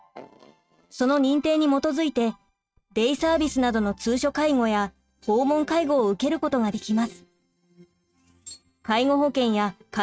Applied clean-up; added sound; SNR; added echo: neural mask model RNNoise.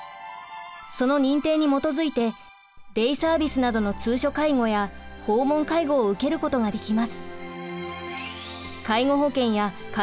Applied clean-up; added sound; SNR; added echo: none; none; none; none.